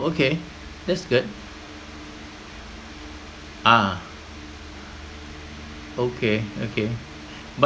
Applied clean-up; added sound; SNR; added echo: none; none; none; none.